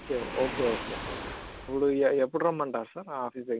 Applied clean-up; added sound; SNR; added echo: none; Waves, surf; 10 dB; none.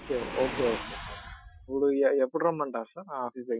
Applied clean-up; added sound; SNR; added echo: classical method Wiener filter.